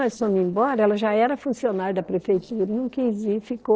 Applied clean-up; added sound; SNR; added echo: neural separator model SepFormer DNS4.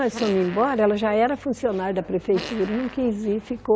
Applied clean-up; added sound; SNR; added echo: none; Fart; 15 dB; none.